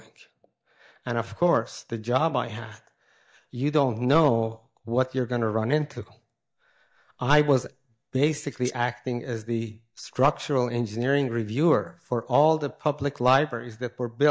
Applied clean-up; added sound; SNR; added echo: neural mask model DeepFilterNet 3.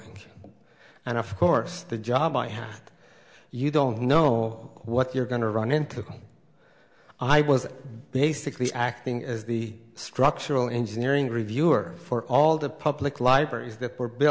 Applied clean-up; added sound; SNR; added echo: none; Domestic sounds, home sounds; 18 dB; none.